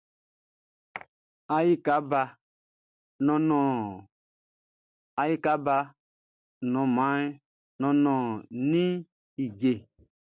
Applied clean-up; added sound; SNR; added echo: none; none; none; none.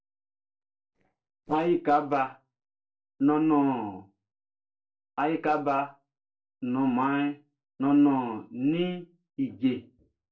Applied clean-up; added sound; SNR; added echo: neural separator model SepFormer DNS4.